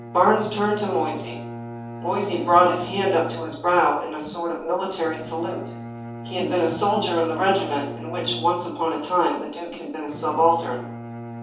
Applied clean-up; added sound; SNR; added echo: none; Bowed string instrument; 12 dB; reverberation time 0.7 s.